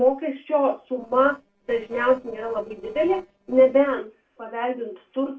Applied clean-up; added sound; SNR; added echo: neural separator model SepFormer DNS4.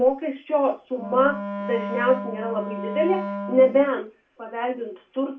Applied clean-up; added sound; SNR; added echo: none; Wind instrument, woodwind instrument; 8 dB; reverberation time 0.3 s.